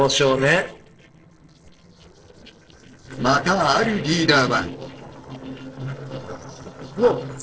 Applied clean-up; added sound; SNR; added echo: neural separator model SepFormer DNS4.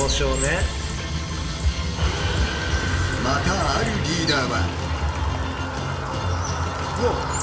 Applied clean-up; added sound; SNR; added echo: none; Water / Bird; 11 dB; reverberation time 0.9 s.